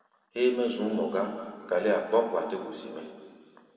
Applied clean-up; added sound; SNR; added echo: none; none; none; reverberation time 2.3 s.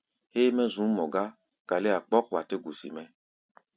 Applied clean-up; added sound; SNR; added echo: none; none; none; none.